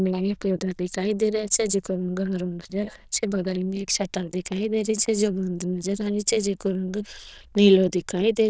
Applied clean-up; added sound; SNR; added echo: neural diffusion model UNIVERSE++.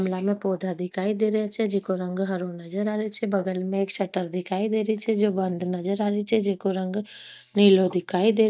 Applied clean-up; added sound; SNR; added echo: neural mask model DeepFilterNet 3.